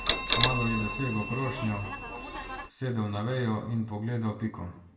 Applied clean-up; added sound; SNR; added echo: none; Bell; 3 dB; reverberation time 0.7 s.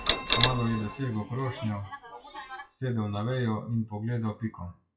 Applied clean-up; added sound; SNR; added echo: classical method WPE with log-MMSE.